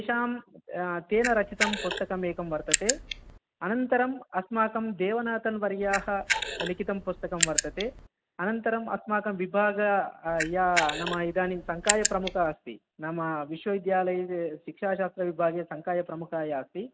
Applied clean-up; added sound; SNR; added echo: none; Camera; 2 dB; none.